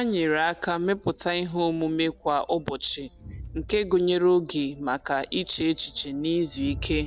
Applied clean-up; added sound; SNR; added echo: none; Crowd; 17 dB; none.